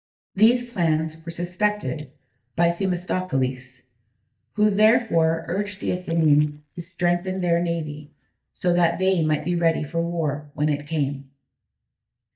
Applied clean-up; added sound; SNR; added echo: neural mask model DeepFilterNet 3.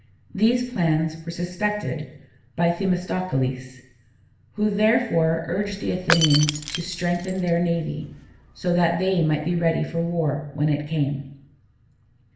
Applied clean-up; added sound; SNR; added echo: none; Shatter / Crushing; 7 dB; reverberation time 0.8 s.